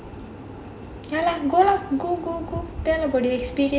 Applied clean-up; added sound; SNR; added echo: none; none; none; none.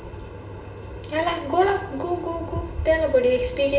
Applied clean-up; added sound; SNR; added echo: none; none; none; reverberation time 1.4 s.